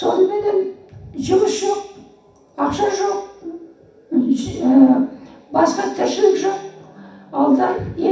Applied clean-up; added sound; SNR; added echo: none; none; none; reverberation time 0.7 s.